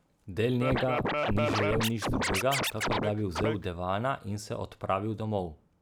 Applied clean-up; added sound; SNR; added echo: none; Scratching (performance technique); -1 dB; none.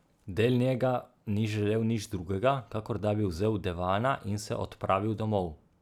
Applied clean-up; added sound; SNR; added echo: none; none; none; none.